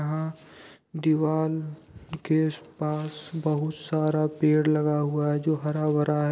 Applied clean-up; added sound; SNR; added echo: none; none; none; none.